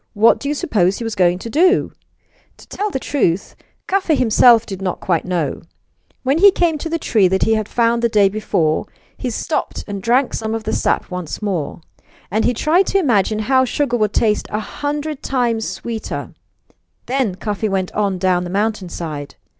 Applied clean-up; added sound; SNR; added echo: none; none; none; none.